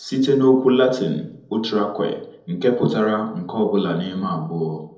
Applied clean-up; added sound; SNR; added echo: none; none; none; reverberation time 0.8 s.